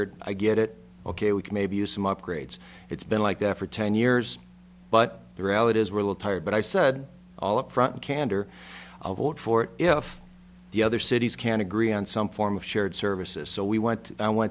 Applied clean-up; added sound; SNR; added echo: none; none; none; none.